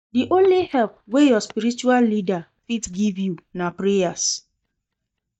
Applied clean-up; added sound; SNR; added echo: neural mask model DeepFilterNet 3.